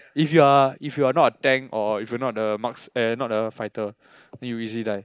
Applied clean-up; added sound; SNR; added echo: neural mask model Resemble Enhance denoiser.